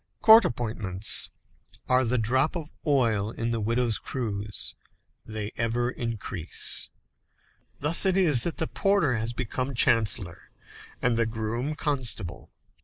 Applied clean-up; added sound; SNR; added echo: neural mask model Resemble Enhance denoiser.